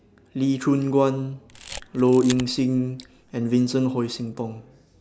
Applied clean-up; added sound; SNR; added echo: none; Camera; 16 dB; none.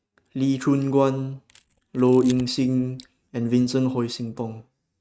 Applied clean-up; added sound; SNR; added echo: neural mask model RNNoise.